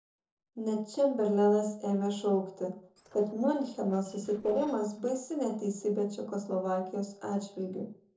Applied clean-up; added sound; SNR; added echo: neural separator model SepFormer DNS4.